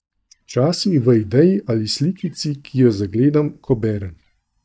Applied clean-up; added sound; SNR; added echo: neural mask model DeepFilterNet 3.